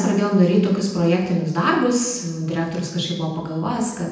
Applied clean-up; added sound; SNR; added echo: none; none; none; reverberation time 0.9 s.